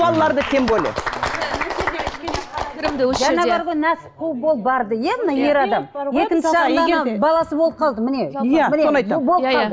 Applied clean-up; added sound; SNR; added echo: none; none; none; none.